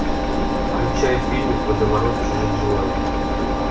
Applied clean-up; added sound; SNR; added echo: none; Engine; -4 dB; reverberation time 0.3 s.